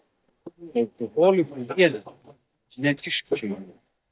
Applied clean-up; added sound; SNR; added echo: neural mask model DeepFilterNet 3.